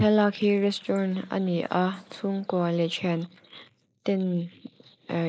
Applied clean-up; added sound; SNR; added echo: neural mask model Resemble Enhance denoiser.